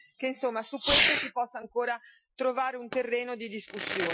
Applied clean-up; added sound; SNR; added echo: classical method Wiener filter.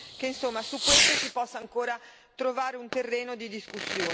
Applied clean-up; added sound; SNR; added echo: none; Fireworks; -2 dB; none.